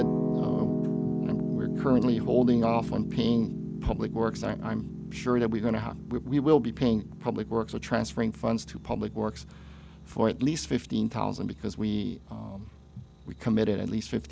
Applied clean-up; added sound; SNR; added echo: none; Piano; 6 dB; none.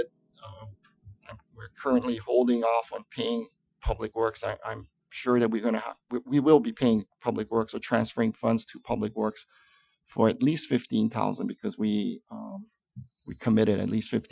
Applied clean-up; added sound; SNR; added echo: classical method Wiener filter.